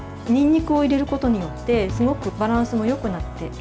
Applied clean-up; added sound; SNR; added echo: none; none; none; none.